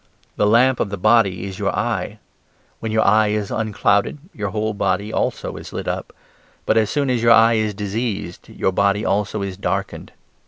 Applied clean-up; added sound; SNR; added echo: none; none; none; none.